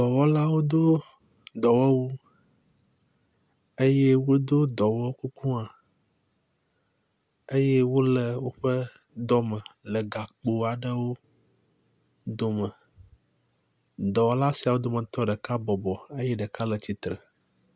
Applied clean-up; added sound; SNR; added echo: none; none; none; none.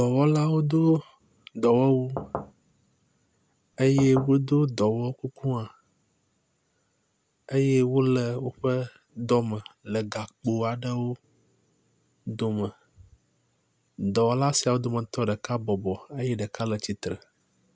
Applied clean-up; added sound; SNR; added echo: none; Knock / Wood; 9 dB; none.